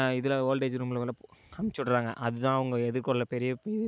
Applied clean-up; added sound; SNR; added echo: none; none; none; none.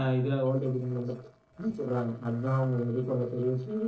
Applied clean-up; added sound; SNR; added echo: neural separator model SepFormer DNS4.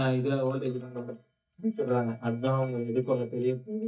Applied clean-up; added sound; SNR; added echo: neural mask model DeepFilterNet 3.